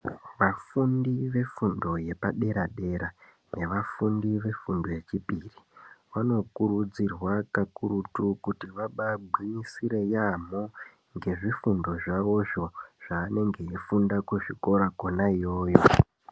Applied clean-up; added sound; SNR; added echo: none; none; none; none.